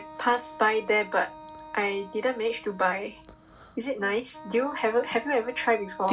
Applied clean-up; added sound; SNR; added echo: none; Wind instrument, woodwind instrument; 18 dB; none.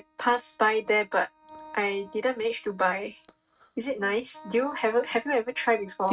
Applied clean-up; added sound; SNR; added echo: neural mask model RNNoise.